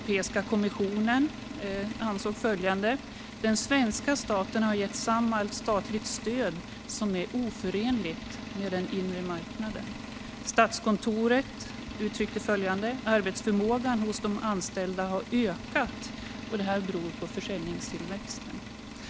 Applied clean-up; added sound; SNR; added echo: none; Engine; 10 dB; none.